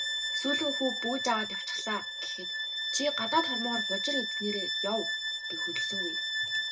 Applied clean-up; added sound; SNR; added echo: none; Bowed string instrument; -2 dB; reverberation time 0.2 s.